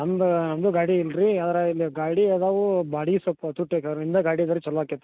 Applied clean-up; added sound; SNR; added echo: none; none; none; none.